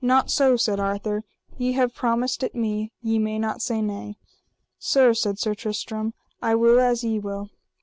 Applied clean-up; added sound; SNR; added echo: none; none; none; none.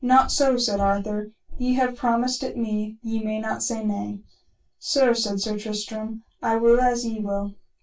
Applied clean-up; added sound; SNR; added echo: none; none; none; reverberation time 0.2 s.